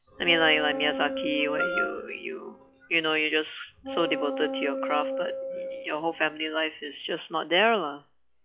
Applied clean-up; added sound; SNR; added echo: classical method log-MMSE.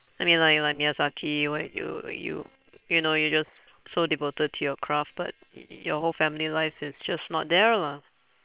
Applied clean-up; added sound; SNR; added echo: neural separator model SepFormer WHAM!.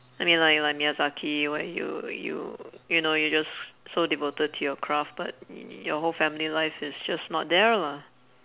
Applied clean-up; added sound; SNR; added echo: none; none; none; none.